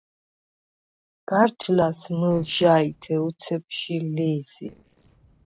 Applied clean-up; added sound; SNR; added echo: neural separator model SepFormer DNS4.